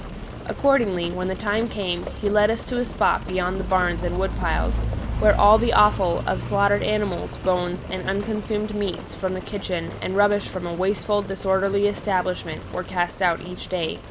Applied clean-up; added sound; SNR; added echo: none; Rain; 8 dB; none.